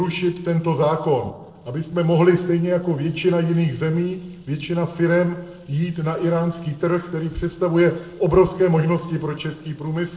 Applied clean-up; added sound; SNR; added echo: neural separator model SepFormer DNS4.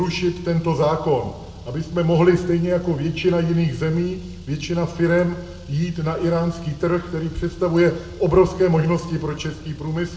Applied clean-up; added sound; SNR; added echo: none; Car; 17 dB; reverberation time 0.9 s.